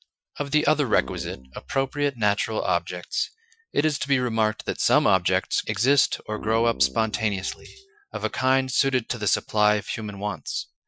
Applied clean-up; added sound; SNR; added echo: classical method Wiener filter.